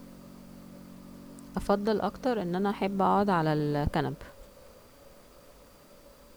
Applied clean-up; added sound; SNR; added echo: none; none; none; none.